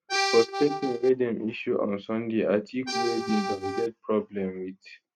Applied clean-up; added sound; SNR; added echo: neural mask model RNNoise.